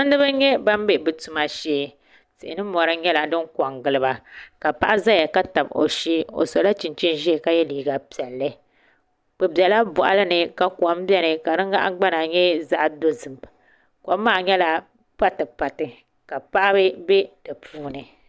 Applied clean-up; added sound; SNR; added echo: none; none; none; none.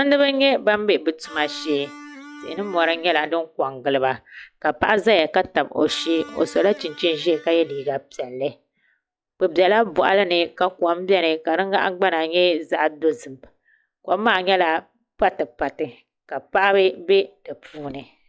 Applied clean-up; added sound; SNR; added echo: classical method log-MMSE.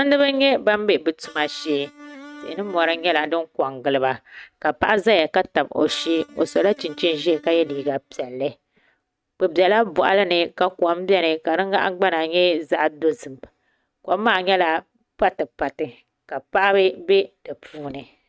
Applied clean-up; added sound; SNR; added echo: neural mask model RNNoise.